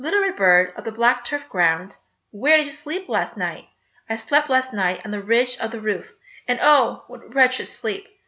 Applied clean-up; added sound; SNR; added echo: none; none; none; none.